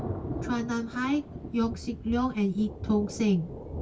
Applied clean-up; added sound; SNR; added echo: none; Thunder; 9 dB; reverberation time 0.1 s.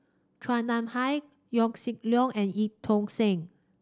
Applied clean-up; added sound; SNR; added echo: none; none; none; none.